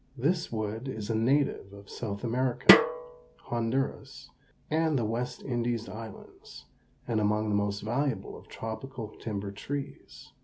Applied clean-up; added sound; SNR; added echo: none; Snare drum; -5 dB; none.